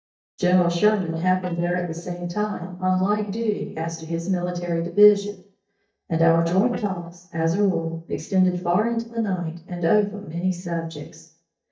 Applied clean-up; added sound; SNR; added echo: neural mask model DeepFilterNet 3.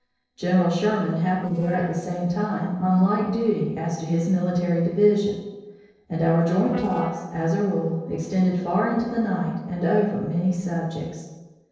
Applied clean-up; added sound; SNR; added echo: neural separator model SepFormer DNS4.